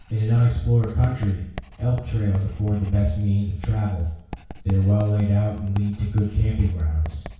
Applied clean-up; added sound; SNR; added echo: none; Writing; 18 dB; reverberation time 0.6 s.